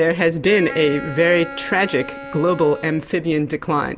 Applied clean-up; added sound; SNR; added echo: none; Wind instrument, woodwind instrument; 14 dB; none.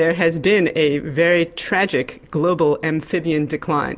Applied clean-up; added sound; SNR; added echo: none; none; none; none.